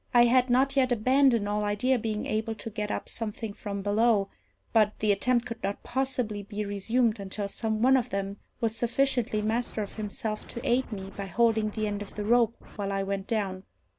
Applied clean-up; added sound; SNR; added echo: none; Scratching (performance technique); 19 dB; none.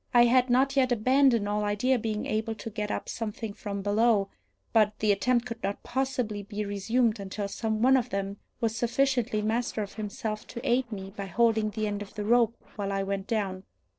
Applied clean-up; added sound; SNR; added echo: neural separator model SepFormer DNS4.